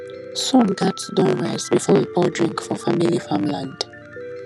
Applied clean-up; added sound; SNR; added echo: none; Piano; 15 dB; none.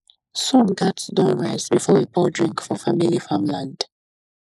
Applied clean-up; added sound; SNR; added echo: neural mask model Resemble Enhance denoiser.